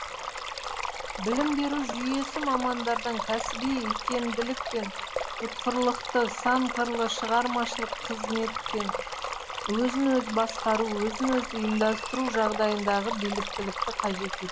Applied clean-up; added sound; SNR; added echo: none; Stream; 5 dB; none.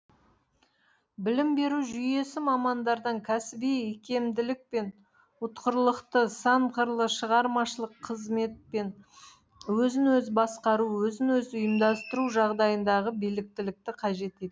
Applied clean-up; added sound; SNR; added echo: none; none; none; none.